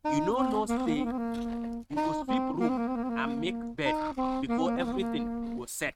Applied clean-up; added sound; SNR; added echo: neural mask model RNNoise.